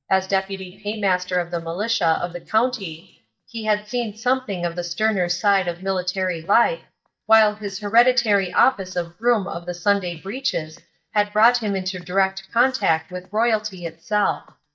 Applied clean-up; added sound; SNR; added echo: neural mask model DeepFilterNet 3.